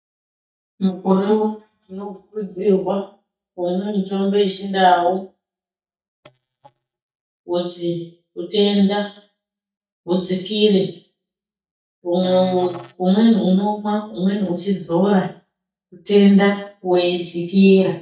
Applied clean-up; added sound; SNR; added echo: neural mask model DeepFilterNet 3.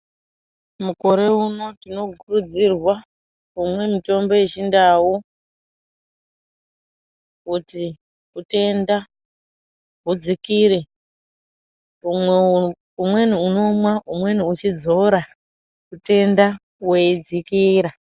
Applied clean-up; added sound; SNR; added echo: none; none; none; none.